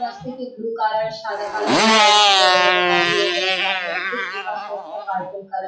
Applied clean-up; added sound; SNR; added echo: classical method WPE with log-MMSE.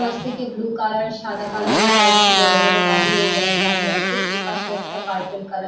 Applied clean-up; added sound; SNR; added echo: none; Motorcycle; -5 dB; reverberation time 0.6 s.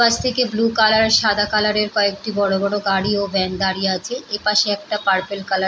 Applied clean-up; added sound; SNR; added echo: none; none; none; none.